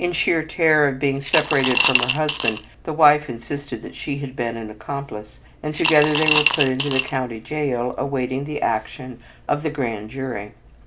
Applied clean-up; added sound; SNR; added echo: none; Coin (dropping) / Glass; 1 dB; none.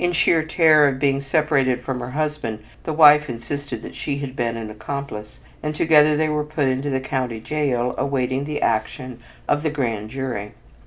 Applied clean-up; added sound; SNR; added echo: none; none; none; none.